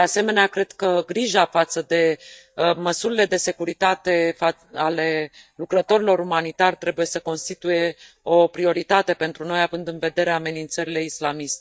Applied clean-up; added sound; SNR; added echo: neural mask model DeepFilterNet 3.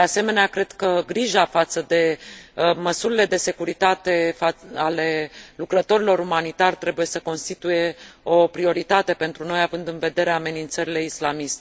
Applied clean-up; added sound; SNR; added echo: none; none; none; none.